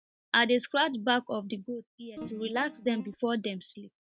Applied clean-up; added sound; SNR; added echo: neural mask model DeepFilterNet 3.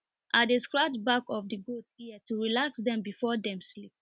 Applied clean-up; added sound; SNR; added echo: none; none; none; none.